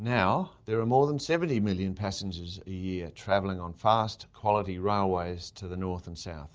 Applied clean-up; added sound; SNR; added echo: none; none; none; none.